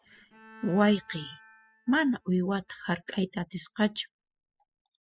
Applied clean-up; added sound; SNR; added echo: classical method spectral subtraction.